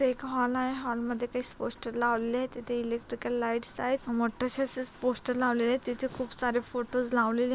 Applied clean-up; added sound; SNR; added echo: none; none; none; none.